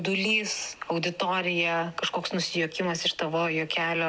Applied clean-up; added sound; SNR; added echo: none; none; none; none.